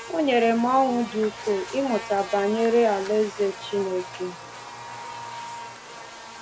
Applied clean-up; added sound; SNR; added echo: none; Buzz; 13 dB; none.